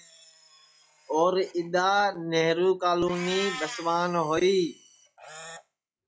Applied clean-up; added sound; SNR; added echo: classical method log-MMSE.